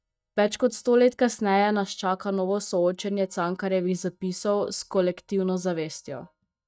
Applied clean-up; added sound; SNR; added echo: neural mask model DeepFilterNet 3.